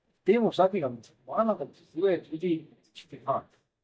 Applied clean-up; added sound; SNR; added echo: neural mask model DeepFilterNet 3.